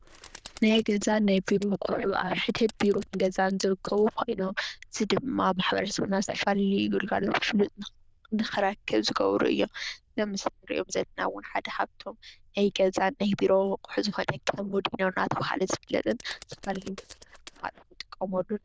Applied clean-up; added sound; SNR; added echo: neural diffusion model UNIVERSE++.